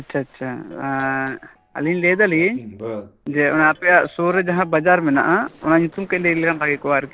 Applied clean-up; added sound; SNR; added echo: neural separator model SepFormer DNS4.